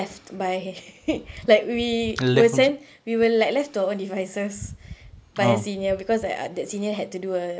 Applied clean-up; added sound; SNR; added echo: none; none; none; none.